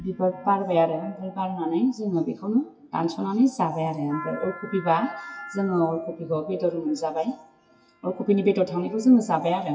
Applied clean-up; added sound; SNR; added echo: classical method WPE with log-MMSE.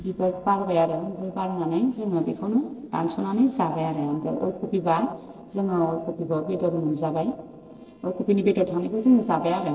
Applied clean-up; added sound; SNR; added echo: neural separator model SepFormer DNS4.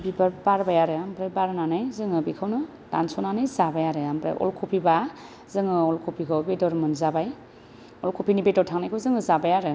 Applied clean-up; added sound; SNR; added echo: none; none; none; none.